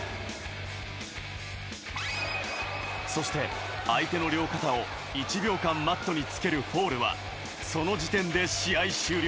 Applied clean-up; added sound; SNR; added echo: none; none; none; none.